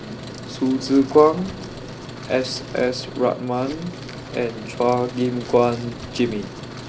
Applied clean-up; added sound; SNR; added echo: none; Truck; 12 dB; none.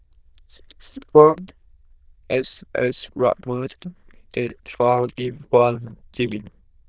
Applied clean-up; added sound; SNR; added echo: neural diffusion model UNIVERSE++.